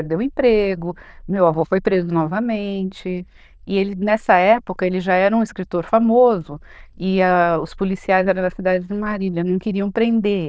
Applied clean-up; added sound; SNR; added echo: neural diffusion model UNIVERSE++.